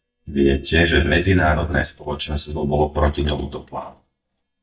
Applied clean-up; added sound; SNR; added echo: neural mask model DeepFilterNet 3.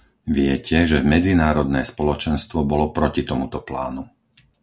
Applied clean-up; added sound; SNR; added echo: none; none; none; none.